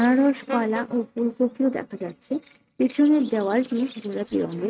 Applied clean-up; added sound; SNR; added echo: neural mask model RNNoise.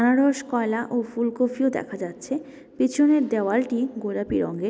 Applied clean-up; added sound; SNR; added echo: none; none; none; none.